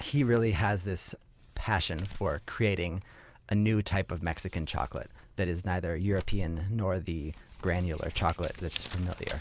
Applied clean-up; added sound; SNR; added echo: none; Crumpling, crinkling; 12 dB; none.